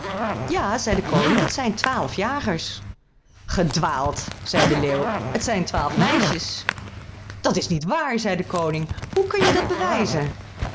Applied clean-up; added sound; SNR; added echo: none; Zipper (clothing); 3 dB; none.